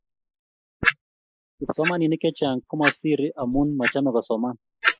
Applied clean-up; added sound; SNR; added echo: neural mask model Resemble Enhance denoiser.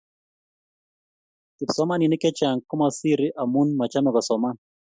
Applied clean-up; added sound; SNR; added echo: none; none; none; none.